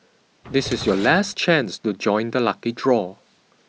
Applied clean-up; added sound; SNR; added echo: none; Drawer open or close; 13 dB; none.